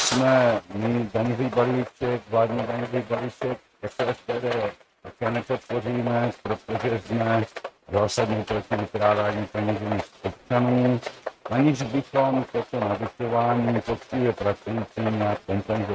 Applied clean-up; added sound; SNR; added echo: neural mask model RNNoise.